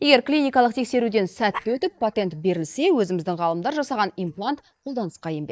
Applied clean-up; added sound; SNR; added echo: neural mask model DeepFilterNet 3.